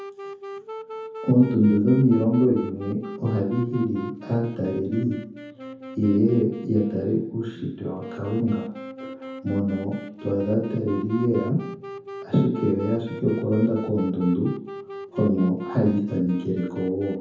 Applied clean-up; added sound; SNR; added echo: none; Wind instrument, woodwind instrument; 14 dB; reverberation time 0.7 s.